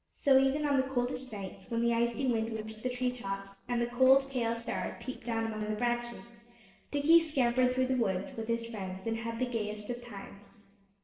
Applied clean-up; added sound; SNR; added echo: neural separator model SepFormer DNS4.